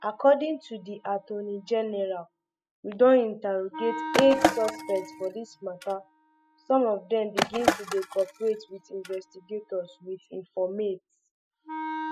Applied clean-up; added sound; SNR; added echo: classical method spectral subtraction.